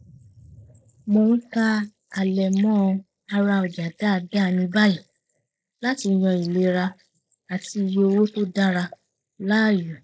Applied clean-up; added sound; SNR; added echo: neural mask model Resemble Enhance denoiser.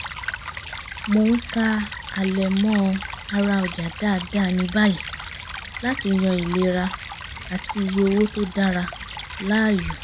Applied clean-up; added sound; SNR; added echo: none; Stream / Trickle, dribble; 10 dB; none.